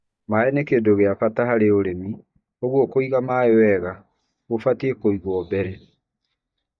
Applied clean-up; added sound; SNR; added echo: neural mask model DeepFilterNet 3.